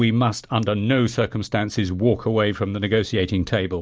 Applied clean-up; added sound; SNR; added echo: none; none; none; none.